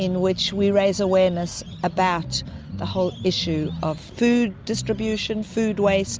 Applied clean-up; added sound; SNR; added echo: none; none; none; none.